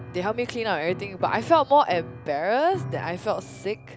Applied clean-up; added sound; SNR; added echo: none; Piano; 14 dB; none.